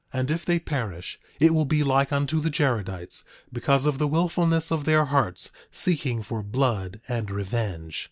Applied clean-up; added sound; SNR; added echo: none; none; none; none.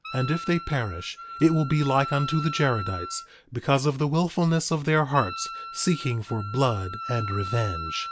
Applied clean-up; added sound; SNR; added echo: none; Wind instrument, woodwind instrument; 11 dB; none.